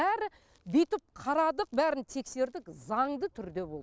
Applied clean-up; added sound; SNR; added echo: none; none; none; none.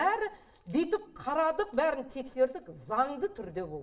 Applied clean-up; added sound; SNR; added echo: none; none; none; reverberation time 0.6 s.